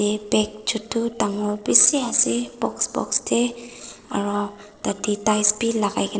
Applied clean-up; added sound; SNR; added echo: neural separator model SepFormer DNS4.